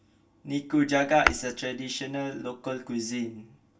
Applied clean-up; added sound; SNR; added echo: none; Tap / Hammer; 5 dB; reverberation time 0.2 s.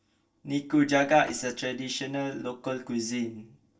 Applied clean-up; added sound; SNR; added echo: neural separator model SepFormer DNS4.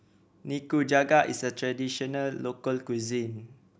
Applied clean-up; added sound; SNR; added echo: none; none; none; none.